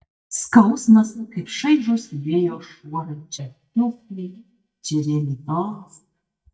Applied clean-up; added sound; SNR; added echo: neural mask model DeepFilterNet 3.